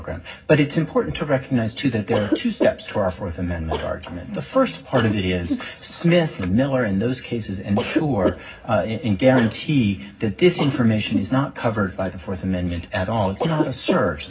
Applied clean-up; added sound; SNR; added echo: none; Cough; 9 dB; reverberation time 0.4 s.